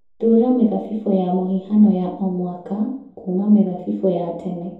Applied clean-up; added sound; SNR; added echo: none; none; none; reverberation time 2.6 s.